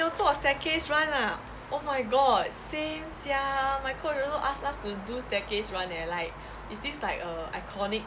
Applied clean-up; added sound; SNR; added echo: none; none; none; none.